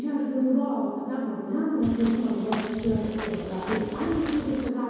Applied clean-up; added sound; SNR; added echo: none; Walk, footsteps / Bird vocalization, bird call, bird song; 10 dB; reverberation time 2.2 s.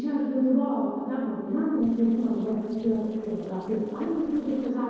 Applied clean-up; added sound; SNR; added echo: neural separator model SepFormer DNS4.